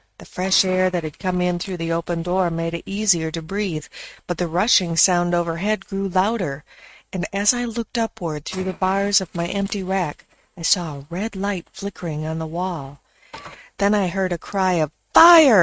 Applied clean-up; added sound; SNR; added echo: neural mask model RNNoise.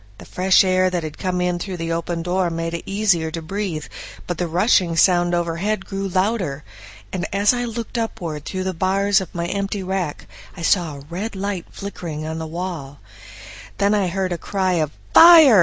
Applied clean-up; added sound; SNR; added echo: none; none; none; none.